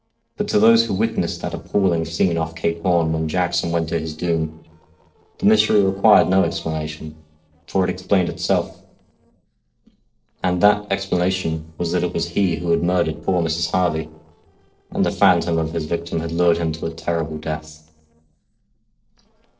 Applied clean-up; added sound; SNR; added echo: neural separator model SepFormer DNS4.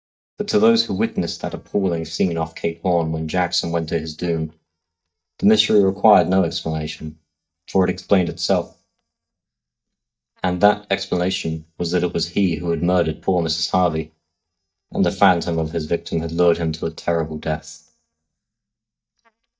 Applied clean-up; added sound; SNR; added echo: neural mask model DeepFilterNet 3.